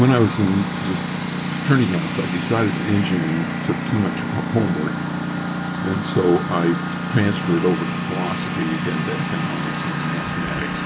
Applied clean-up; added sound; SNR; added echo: none; Engine; 2 dB; reverberation time 1.9 s.